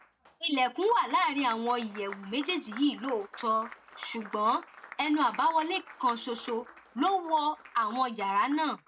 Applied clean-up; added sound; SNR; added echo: none; Applause; 19 dB; none.